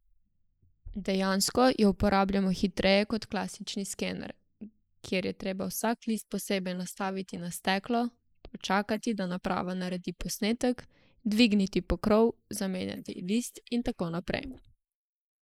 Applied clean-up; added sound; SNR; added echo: neural mask model Resemble Enhance denoiser.